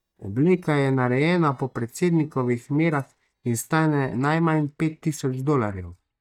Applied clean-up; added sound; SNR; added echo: neural mask model DeepFilterNet 3.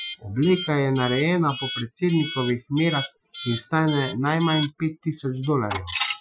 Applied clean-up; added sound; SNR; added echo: classical method Wiener filter.